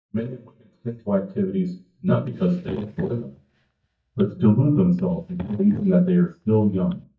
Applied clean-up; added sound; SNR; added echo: neural mask model DeepFilterNet 3.